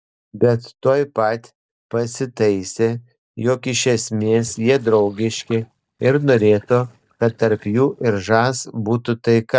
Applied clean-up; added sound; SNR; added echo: neural mask model DeepFilterNet 3.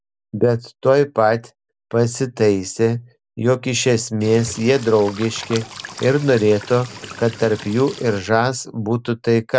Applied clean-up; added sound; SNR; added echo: none; Cricket / Water; 16 dB; none.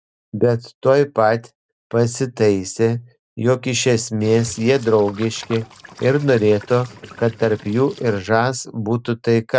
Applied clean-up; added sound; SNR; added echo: neural mask model RNNoise.